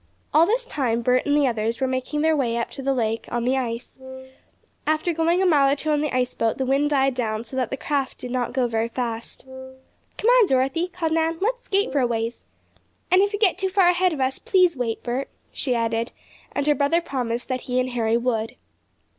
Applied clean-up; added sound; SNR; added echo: none; Wind instrument, woodwind instrument; 14 dB; none.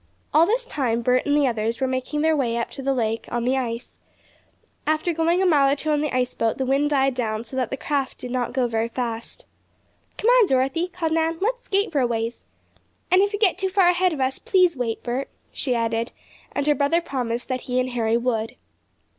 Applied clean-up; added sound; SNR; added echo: none; none; none; none.